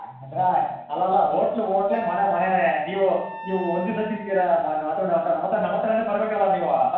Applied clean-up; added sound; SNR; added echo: none; Wind instrument, woodwind instrument; 15 dB; reverberation time 0.7 s.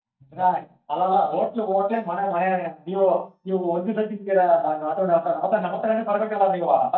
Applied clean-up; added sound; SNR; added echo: neural mask model DeepFilterNet 3.